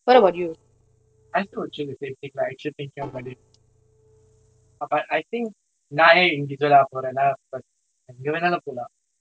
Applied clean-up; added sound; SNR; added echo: neural separator model SepFormer DNS4.